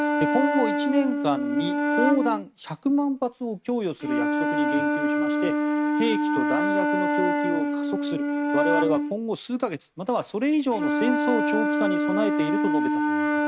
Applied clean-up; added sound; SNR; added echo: neural mask model RNNoise.